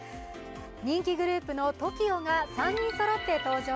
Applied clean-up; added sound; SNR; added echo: none; none; none; none.